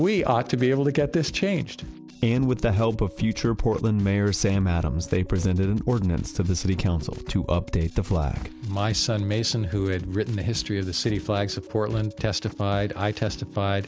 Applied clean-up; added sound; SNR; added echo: none; none; none; none.